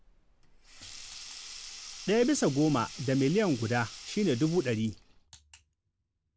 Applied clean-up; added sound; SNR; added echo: none; Sink (filling or washing); 15 dB; none.